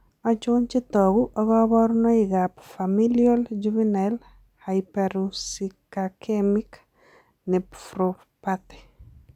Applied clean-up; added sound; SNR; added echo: none; none; none; none.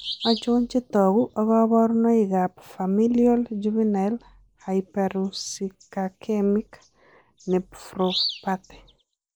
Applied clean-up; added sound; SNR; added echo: neural mask model Resemble Enhance denoiser.